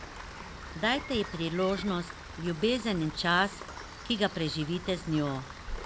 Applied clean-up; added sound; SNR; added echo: none; Rain; 11 dB; none.